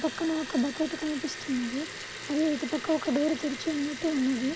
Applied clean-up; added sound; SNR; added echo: none; Liquid; 10 dB; none.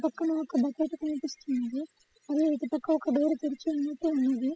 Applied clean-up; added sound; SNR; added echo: classical method spectral subtraction.